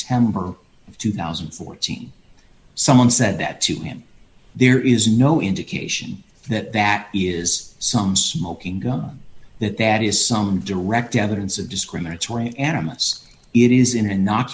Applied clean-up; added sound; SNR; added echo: none; none; none; none.